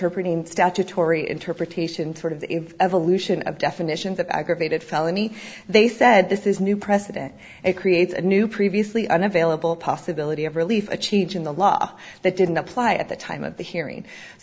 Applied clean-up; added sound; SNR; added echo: none; none; none; none.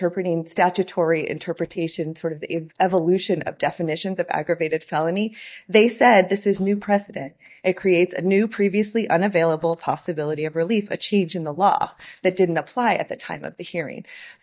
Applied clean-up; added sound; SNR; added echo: neural mask model DeepFilterNet 3.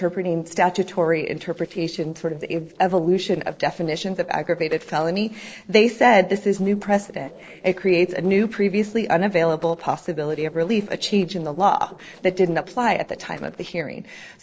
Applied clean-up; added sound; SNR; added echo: neural separator model SepFormer DNS4.